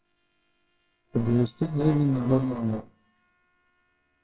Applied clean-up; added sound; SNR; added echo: neural separator model SepFormer WHAMR!.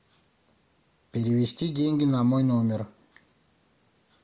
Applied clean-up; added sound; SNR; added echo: none; none; none; none.